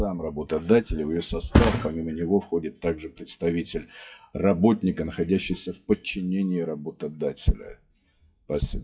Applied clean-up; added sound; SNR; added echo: classical method WPE with log-MMSE.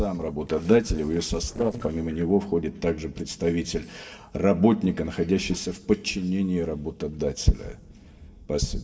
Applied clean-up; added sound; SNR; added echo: neural separator model SepFormer DNS4.